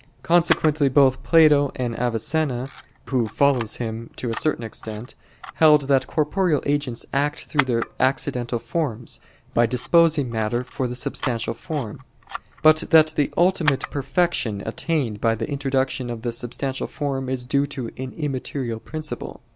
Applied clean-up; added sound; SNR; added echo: none; Camera; 16 dB; none.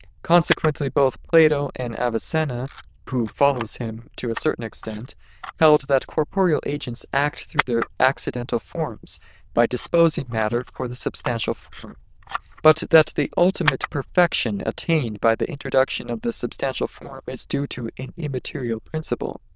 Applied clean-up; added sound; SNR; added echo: neural diffusion model UNIVERSE++.